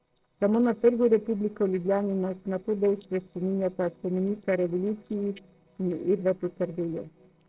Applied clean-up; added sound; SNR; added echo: neural separator model SepFormer DNS4.